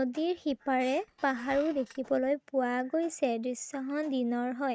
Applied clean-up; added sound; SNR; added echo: neural mask model RNNoise.